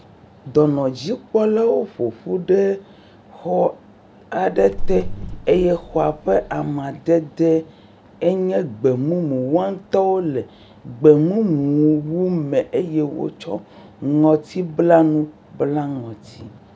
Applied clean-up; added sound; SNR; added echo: none; Car; 6 dB; none.